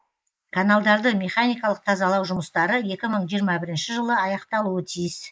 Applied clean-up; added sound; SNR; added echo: neural mask model Resemble Enhance denoiser.